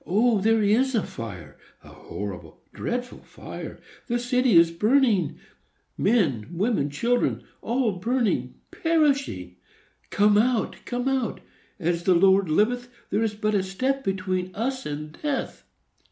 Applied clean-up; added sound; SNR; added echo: none; none; none; none.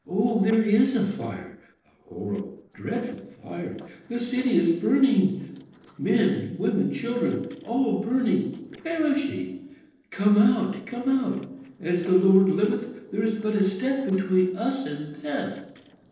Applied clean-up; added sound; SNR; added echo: neural separator model SepFormer DNS4.